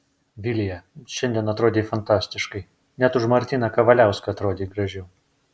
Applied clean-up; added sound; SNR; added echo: none; none; none; none.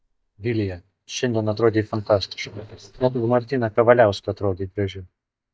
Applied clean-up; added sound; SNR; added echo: neural mask model DeepFilterNet 3.